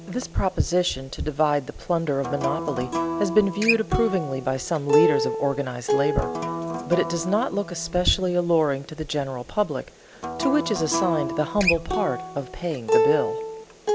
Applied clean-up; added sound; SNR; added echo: none; Acoustic guitar; 3 dB; none.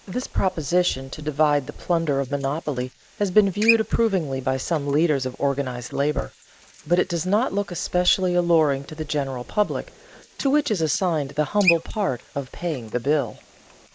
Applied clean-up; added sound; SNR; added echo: neural mask model Resemble Enhance denoiser.